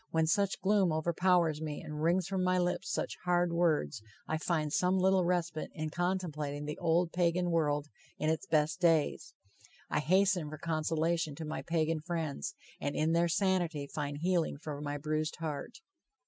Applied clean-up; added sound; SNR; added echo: none; none; none; none.